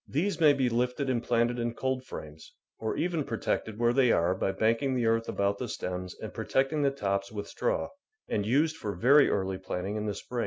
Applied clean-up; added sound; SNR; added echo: none; none; none; none.